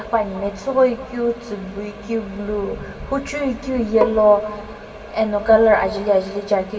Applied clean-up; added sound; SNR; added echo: none; Bowed string instrument; 9 dB; reverberation time 2.6 s.